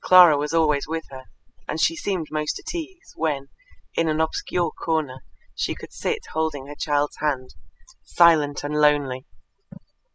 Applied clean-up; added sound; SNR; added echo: classical method spectral subtraction.